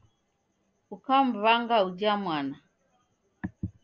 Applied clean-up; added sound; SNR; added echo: none; none; none; none.